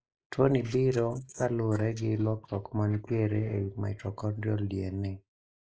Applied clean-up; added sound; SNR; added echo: neural mask model Resemble Enhance denoiser.